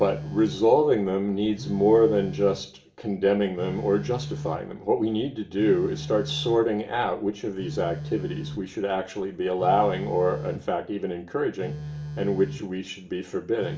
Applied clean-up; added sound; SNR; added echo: none; Telephone; 12 dB; reverberation time 0.3 s.